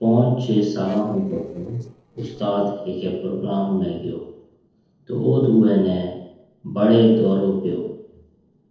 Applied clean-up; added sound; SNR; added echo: neural separator model SepFormer DNS4.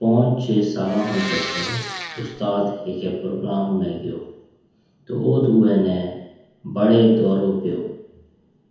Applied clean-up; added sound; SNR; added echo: none; Domestic sounds, home sounds; 8 dB; reverberation time 1.0 s.